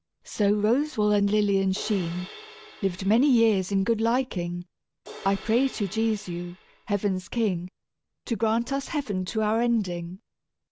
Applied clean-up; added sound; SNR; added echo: none; Crash cymbal; 18 dB; none.